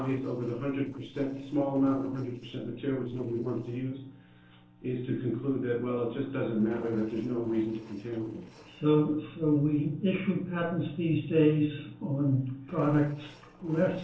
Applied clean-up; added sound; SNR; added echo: neural separator model SepFormer DNS4.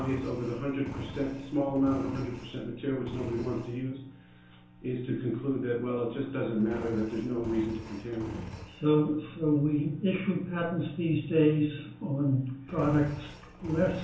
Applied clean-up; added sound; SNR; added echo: none; Engine; 15 dB; reverberation time 0.3 s.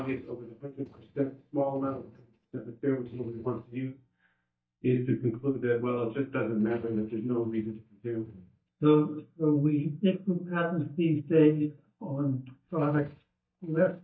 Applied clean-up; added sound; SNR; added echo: neural mask model DeepFilterNet 3.